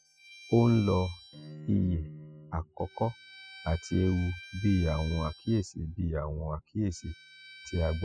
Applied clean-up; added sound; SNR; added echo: classical method spectral subtraction.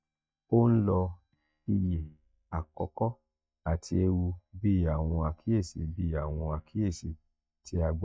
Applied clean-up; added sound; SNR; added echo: neural mask model DeepFilterNet 3.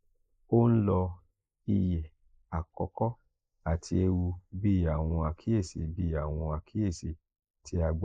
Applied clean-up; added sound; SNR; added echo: neural mask model Resemble Enhance denoiser.